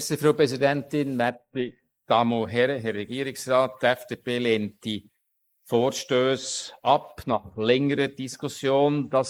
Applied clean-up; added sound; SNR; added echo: neural mask model Resemble Enhance denoiser.